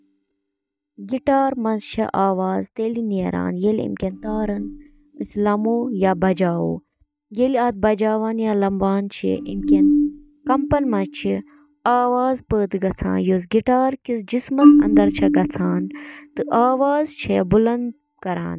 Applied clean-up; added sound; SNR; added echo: neural mask model DeepFilterNet 3.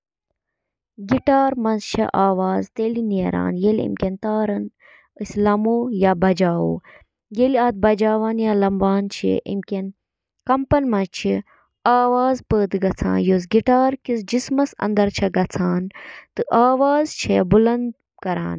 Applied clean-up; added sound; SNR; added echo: none; none; none; none.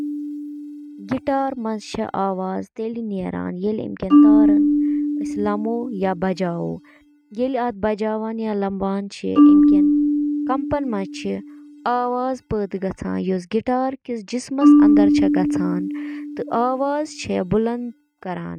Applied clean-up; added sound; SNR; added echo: neural mask model RNNoise.